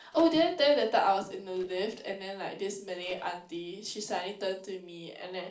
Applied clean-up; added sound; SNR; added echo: neural separator model SepFormer DNS4.